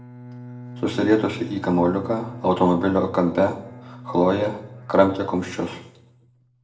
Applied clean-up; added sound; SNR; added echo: none; Bowed string instrument; 16 dB; reverberation time 0.6 s.